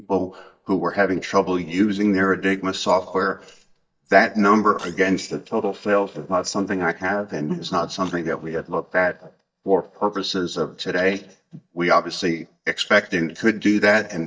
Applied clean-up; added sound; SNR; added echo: neural mask model DeepFilterNet 3.